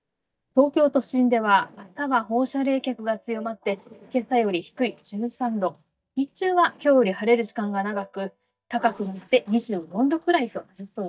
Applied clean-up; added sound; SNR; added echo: neural mask model DeepFilterNet 3.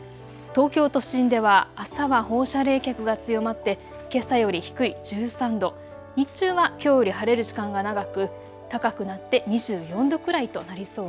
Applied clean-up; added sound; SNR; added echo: none; none; none; none.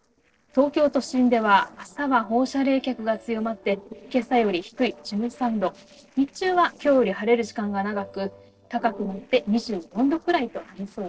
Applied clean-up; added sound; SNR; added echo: neural separator model SepFormer DNS4.